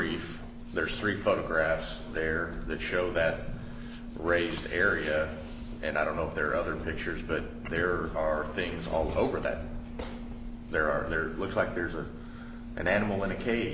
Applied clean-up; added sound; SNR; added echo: none; none; none; none.